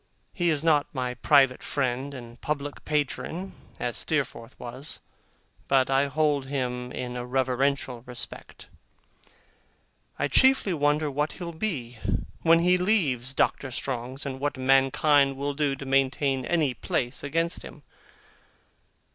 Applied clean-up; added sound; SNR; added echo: none; none; none; none.